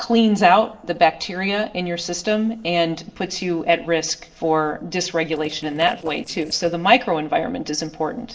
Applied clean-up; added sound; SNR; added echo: neural separator model SepFormer DNS4.